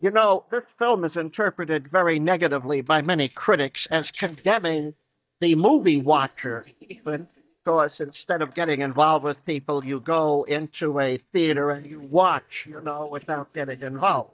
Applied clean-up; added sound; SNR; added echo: neural mask model DeepFilterNet 3.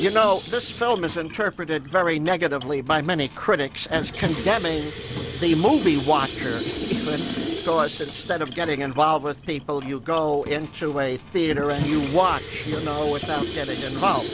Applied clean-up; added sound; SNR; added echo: none; Sink (filling or washing) / Water tap, faucet; 9 dB; none.